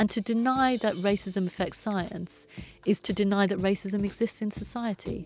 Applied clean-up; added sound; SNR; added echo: none; none; none; none.